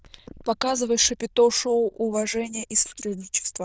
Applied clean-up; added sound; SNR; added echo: neural diffusion model UNIVERSE++.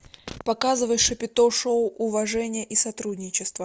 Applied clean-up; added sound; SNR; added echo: none; none; none; none.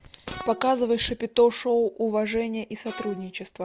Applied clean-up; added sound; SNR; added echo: none; Bowed string instrument; 16 dB; none.